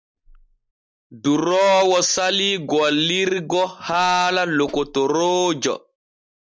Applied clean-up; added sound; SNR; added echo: neural mask model DeepFilterNet 3.